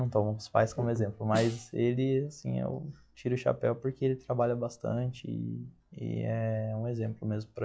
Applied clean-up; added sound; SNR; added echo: classical method log-MMSE.